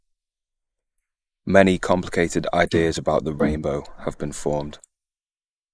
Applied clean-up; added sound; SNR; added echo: neural mask model Resemble Enhance denoiser.